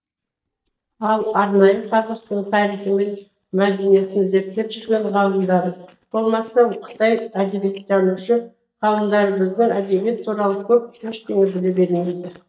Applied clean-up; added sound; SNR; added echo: neural mask model DeepFilterNet 3.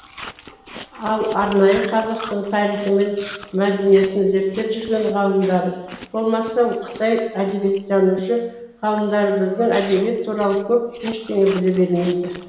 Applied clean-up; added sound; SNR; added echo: none; Chewing, mastication; 19 dB; reverberation time 0.9 s.